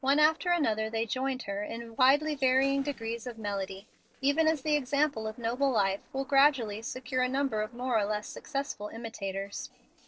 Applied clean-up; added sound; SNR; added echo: neural separator model SepFormer DNS4.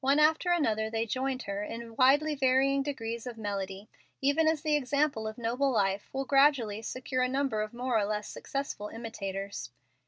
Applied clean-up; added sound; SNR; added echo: none; none; none; none.